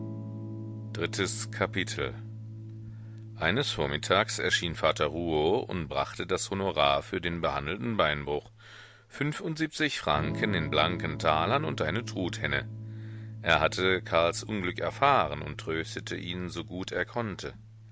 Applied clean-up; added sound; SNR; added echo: none; Electric guitar / Strum; 11 dB; none.